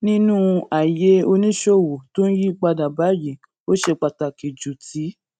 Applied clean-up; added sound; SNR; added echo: neural mask model RNNoise.